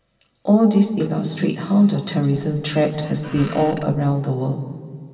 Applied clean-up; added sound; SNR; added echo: none; Squeak; 19 dB; reverberation time 2.3 s.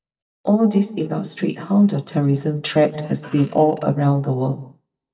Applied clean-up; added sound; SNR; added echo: neural mask model DeepFilterNet 3.